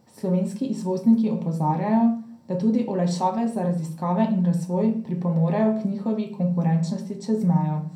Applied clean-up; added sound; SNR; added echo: none; none; none; reverberation time 0.5 s.